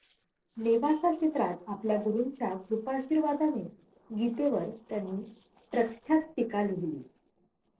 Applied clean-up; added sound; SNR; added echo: neural separator model SepFormer DNS4.